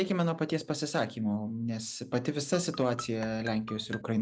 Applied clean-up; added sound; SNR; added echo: none; Marimba, xylophone; 14 dB; none.